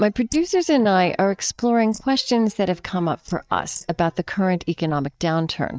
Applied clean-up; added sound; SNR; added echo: neural mask model DeepFilterNet 3.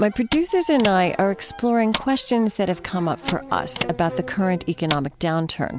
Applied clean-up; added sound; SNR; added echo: none; Mechanisms; 7 dB; none.